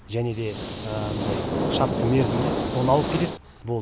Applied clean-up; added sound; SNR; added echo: none; Hiss; 1 dB; none.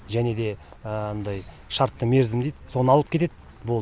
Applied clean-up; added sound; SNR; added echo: none; none; none; none.